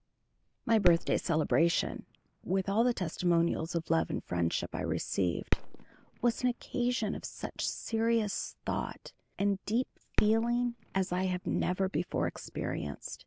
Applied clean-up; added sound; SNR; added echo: none; Fireworks; 8 dB; none.